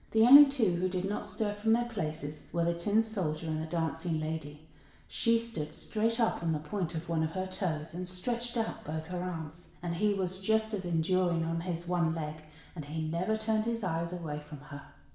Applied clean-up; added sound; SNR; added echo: none; none; none; reverberation time 0.8 s.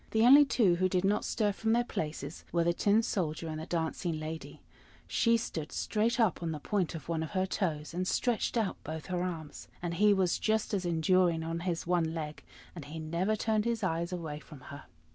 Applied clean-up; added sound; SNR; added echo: none; none; none; none.